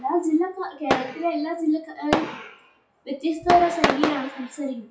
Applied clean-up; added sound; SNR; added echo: classical method WPE with log-MMSE.